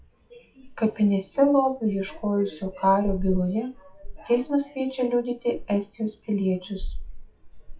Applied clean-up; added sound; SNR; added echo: classical method WPE with log-MMSE.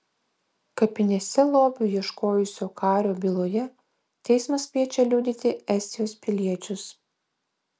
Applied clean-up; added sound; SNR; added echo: none; none; none; none.